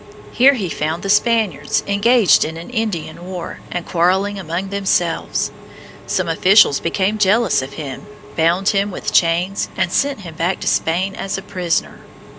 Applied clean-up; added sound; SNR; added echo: none; Engine / Mechanisms; 17 dB; none.